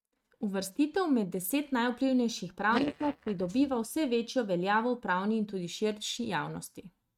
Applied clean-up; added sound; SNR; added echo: neural mask model RNNoise.